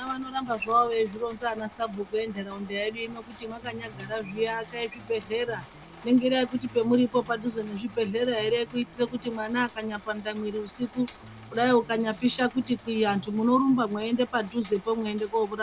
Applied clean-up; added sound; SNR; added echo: none; Electric guitar + Rain; 19 dB; none.